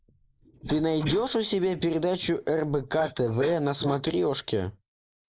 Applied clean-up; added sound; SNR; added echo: neural mask model Resemble Enhance denoiser.